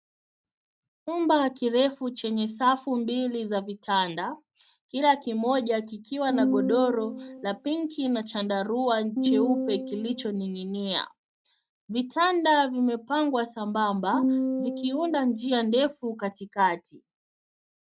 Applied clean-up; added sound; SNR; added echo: neural mask model RNNoise.